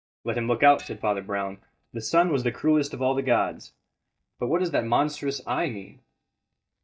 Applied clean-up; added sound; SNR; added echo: neural mask model DeepFilterNet 3.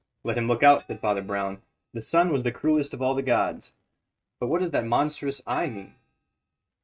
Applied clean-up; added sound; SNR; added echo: neural mask model RNNoise.